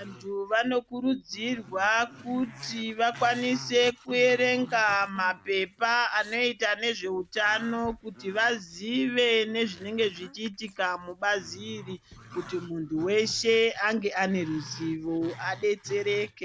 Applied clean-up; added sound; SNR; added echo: none; Growling; 20 dB; none.